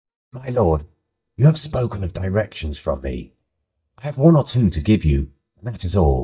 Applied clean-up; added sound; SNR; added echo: neural mask model DeepFilterNet 3.